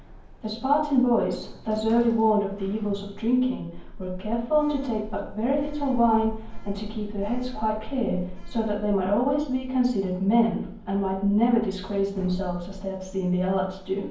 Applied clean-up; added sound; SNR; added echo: none; Sliding door; 12 dB; reverberation time 0.9 s.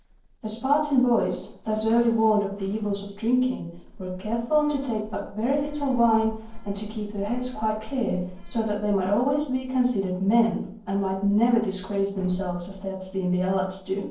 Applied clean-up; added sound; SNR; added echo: neural separator model SepFormer DNS4.